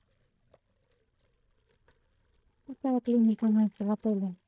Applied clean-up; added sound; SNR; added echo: neural mask model DeepFilterNet 3.